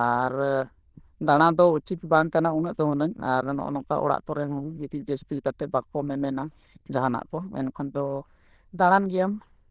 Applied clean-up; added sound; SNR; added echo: neural diffusion model UNIVERSE++.